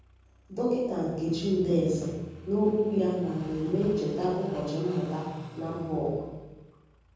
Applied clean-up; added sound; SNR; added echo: none; Car passing by / Idling; 16 dB; reverberation time 1.3 s.